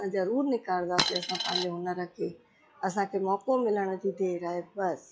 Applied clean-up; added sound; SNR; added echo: classical method log-MMSE.